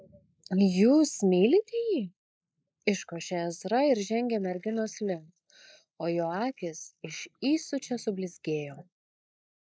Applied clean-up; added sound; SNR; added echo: neural mask model Resemble Enhance denoiser.